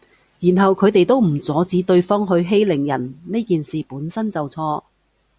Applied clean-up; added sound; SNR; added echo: none; none; none; none.